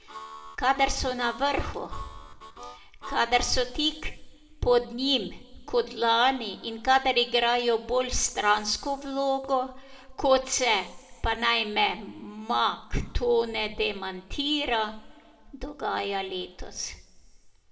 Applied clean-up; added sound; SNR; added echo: none; Harmonica; 16 dB; reverberation time 1.2 s.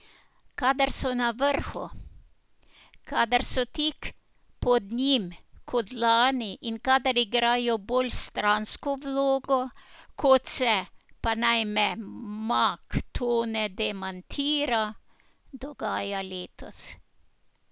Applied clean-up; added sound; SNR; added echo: none; none; none; none.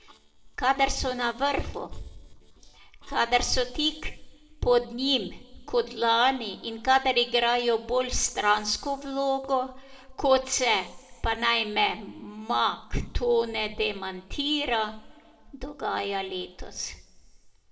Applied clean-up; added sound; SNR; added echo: neural separator model SepFormer DNS4.